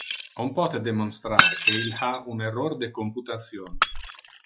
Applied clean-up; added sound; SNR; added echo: classical method log-MMSE.